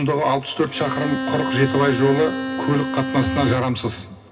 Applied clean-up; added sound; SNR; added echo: none; Bowed string instrument; 5 dB; reverberation time 0.4 s.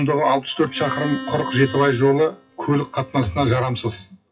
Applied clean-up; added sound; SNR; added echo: classical method WPE with log-MMSE.